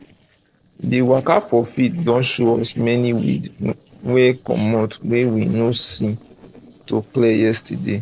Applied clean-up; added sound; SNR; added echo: neural separator model SepFormer DNS4.